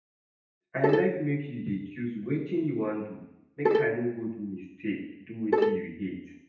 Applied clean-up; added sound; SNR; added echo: none; Bowed string instrument; -3 dB; reverberation time 0.8 s.